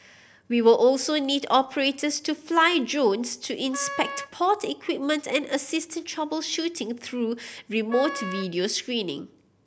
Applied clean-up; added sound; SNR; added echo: none; Wind instrument, woodwind instrument; 11 dB; none.